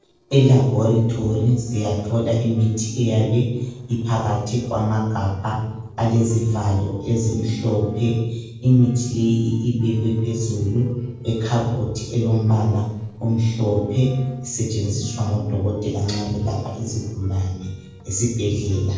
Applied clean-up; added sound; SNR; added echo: neural separator model SepFormer DNS4.